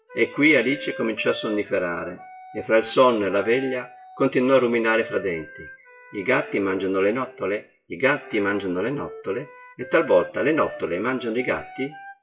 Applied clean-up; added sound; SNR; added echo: classical method WPE with log-MMSE.